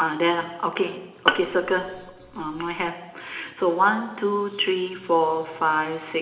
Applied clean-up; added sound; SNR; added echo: none; Bowed string instrument; 5 dB; reverberation time 0.8 s.